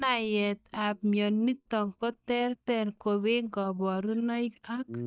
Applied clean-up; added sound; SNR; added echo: neural mask model DeepFilterNet 3.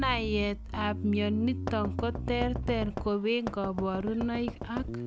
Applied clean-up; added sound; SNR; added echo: none; Knock + Bass guitar; 5 dB; none.